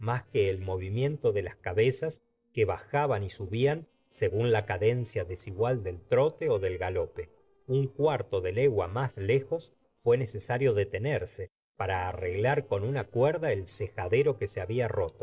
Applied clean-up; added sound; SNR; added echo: neural separator model SepFormer DNS4.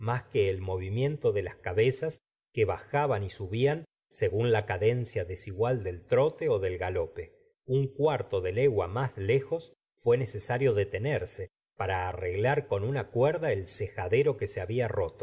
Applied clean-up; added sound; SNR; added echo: none; none; none; none.